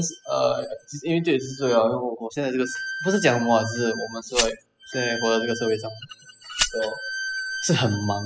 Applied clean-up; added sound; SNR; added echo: classical method spectral subtraction.